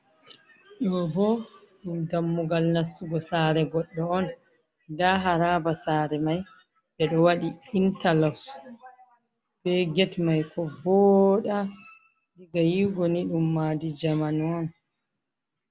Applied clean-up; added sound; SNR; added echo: none; none; none; none.